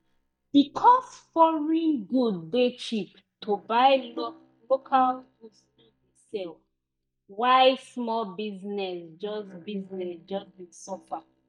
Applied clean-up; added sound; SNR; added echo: neural mask model DeepFilterNet 3.